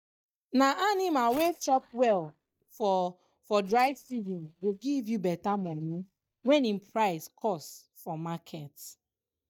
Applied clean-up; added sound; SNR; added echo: neural mask model DeepFilterNet 3.